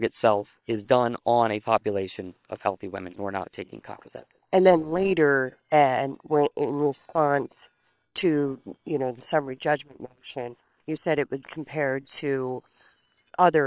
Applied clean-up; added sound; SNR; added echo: neural separator model SepFormer WHAM!.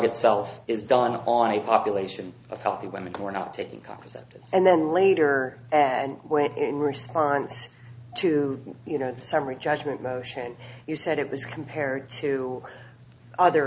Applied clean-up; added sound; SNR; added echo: none; none; none; none.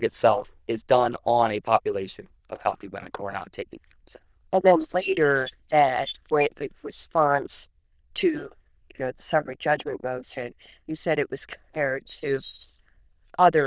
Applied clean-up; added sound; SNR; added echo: neural diffusion model UNIVERSE++.